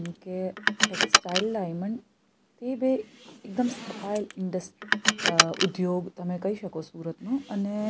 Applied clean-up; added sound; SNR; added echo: none; Car; -1 dB; none.